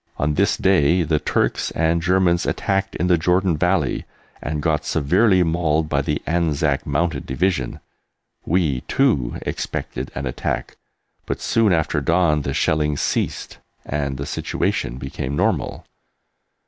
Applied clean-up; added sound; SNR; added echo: none; none; none; none.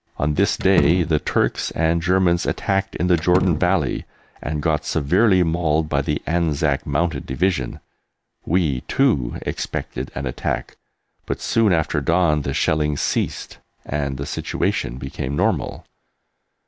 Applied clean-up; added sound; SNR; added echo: none; Slam; 9 dB; none.